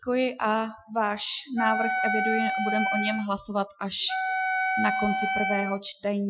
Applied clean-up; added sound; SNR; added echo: classical method Wiener filter.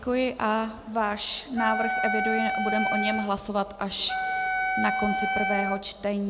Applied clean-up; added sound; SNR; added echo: none; Wind instrument, woodwind instrument; 0 dB; none.